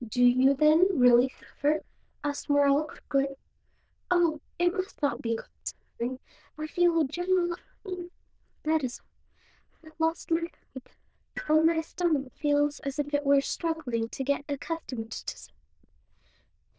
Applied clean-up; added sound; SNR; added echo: neural diffusion model UNIVERSE++.